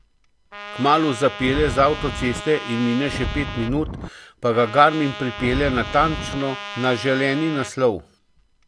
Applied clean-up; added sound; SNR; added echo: none; Trumpet + Wind; 9 dB; none.